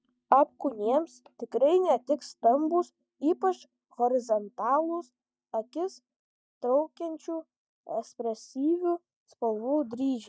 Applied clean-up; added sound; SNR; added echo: neural mask model DeepFilterNet 3.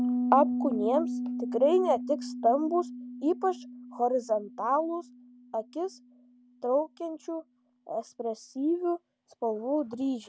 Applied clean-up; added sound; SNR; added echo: none; Piano; 7 dB; none.